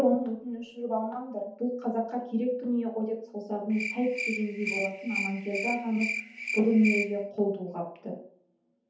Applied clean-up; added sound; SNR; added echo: none; Cricket; 5 dB; reverberation time 0.6 s.